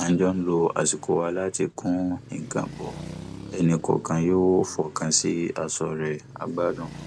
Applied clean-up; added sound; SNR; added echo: none; Traffic noise, roadway noise; 16 dB; none.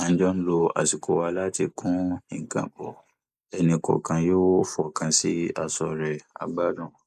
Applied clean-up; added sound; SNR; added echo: neural mask model Resemble Enhance denoiser.